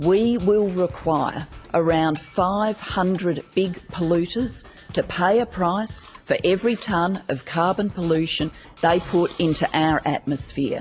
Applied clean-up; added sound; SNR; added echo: none; Percussion; 20 dB; none.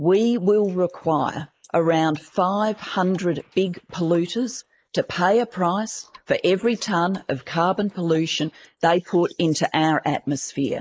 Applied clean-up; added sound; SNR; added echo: neural mask model Resemble Enhance denoiser.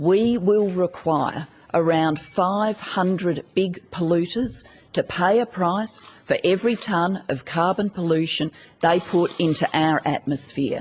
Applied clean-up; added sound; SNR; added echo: none; none; none; none.